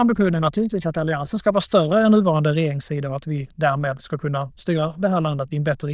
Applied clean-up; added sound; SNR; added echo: neural diffusion model UNIVERSE++.